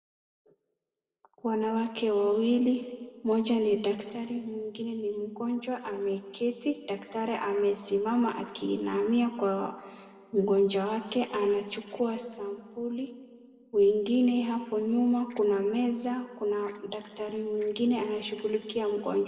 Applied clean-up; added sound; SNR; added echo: neural separator model SepFormer DNS4.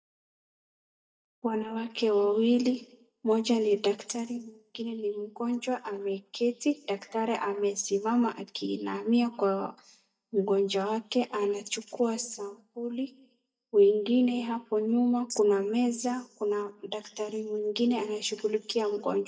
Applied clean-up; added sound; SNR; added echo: neural mask model DeepFilterNet 3.